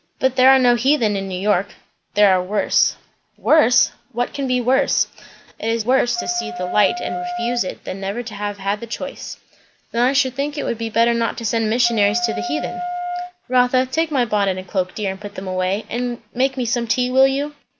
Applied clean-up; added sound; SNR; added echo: none; Wind instrument, woodwind instrument; 8 dB; none.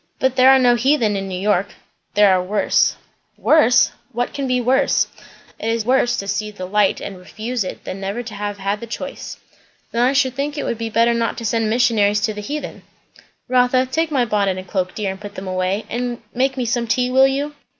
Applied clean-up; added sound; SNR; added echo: none; none; none; none.